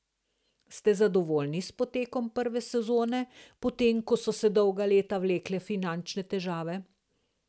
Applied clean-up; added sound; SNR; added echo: none; none; none; none.